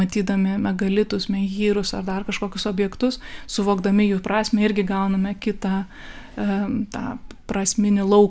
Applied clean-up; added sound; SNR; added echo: none; none; none; none.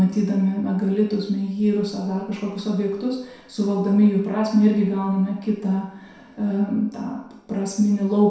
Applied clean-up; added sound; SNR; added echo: none; none; none; reverberation time 0.7 s.